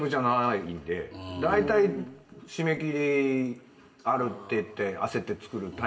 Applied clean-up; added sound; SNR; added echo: none; none; none; reverberation time 0.7 s.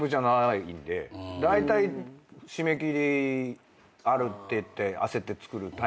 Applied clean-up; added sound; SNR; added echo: none; none; none; none.